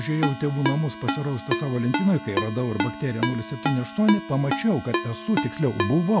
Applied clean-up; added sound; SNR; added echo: none; Ringtone; 5 dB; none.